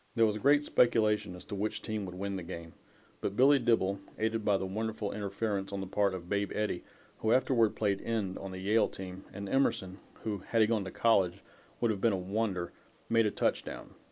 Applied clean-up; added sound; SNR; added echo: neural mask model Resemble Enhance denoiser.